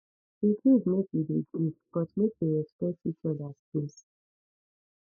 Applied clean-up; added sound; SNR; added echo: neural mask model Resemble Enhance denoiser.